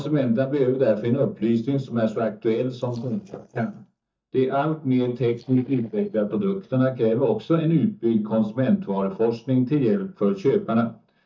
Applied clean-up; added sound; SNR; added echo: neural mask model DeepFilterNet 3.